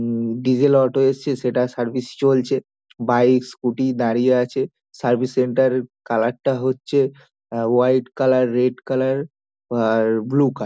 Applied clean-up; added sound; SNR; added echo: none; none; none; none.